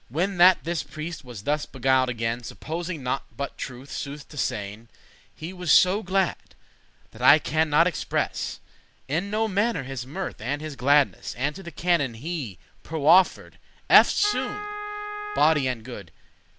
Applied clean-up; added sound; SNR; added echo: none; Wind instrument, woodwind instrument; 9 dB; none.